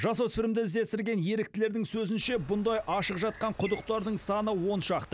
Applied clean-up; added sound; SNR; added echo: none; Bird; 19 dB; none.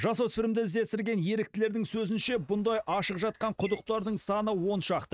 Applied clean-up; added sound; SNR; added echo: neural mask model RNNoise.